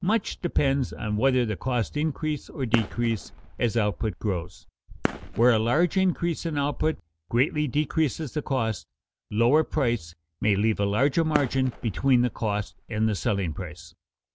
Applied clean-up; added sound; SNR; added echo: none; Fireworks; 11 dB; none.